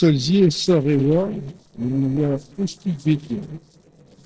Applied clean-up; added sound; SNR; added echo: neural separator model SepFormer DNS4.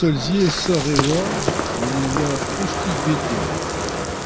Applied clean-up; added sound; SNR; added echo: none; Bathtub (filling or washing) + Run; 1 dB; none.